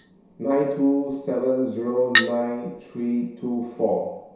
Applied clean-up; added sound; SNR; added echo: none; Chink, clink; 5 dB; reverberation time 0.7 s.